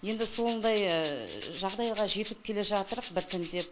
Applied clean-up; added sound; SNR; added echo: none; Rattle (instrument); -2 dB; none.